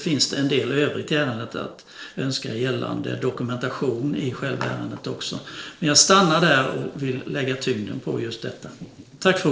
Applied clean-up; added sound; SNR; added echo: neural separator model SepFormer DNS4.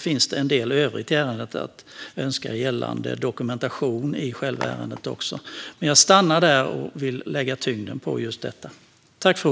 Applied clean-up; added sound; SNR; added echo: none; none; none; none.